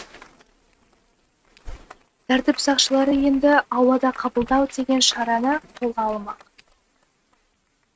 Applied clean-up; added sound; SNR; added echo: neural mask model RNNoise.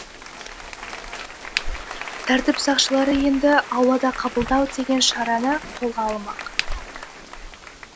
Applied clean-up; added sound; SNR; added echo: none; Applause + Crack; 10 dB; none.